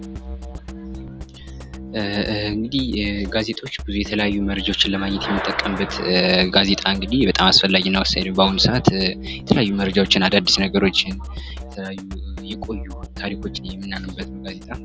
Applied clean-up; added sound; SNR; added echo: none; Drum kit; 12 dB; none.